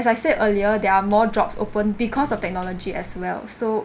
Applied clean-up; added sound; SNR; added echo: none; Walk, footsteps; 14 dB; none.